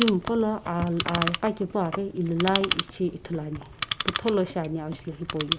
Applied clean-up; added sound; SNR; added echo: none; Clock; 5 dB; none.